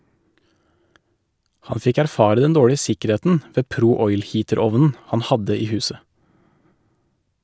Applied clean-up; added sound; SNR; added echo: none; none; none; none.